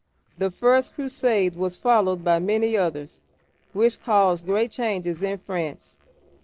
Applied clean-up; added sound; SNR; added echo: neural separator model SepFormer DNS4.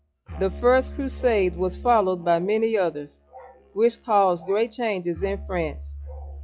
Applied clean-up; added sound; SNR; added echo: classical method log-MMSE.